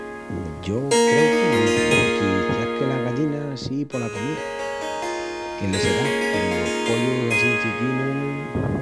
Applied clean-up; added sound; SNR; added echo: none; Harp; -3 dB; none.